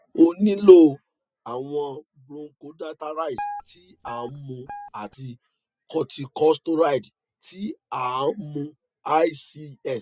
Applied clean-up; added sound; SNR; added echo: none; Guitar; 14 dB; none.